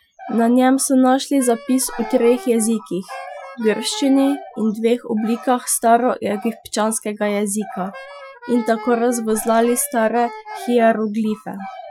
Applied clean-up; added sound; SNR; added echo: classical method Wiener filter.